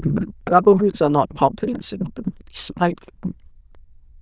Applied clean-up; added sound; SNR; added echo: neural diffusion model UNIVERSE++.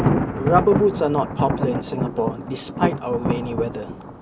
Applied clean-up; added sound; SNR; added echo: none; Thunder; 1 dB; none.